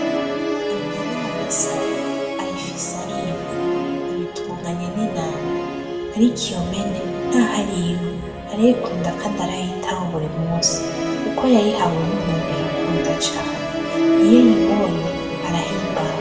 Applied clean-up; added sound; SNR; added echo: none; Musical instrument; 1 dB; reverberation time 1.5 s.